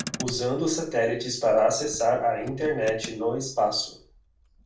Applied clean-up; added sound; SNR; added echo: none; Motor vehicle (road); 16 dB; reverberation time 0.3 s.